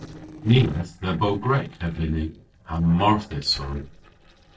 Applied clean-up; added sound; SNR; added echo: neural separator model SepFormer DNS4.